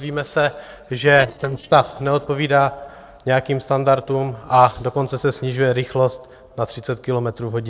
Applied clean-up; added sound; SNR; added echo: neural separator model SepFormer DNS4.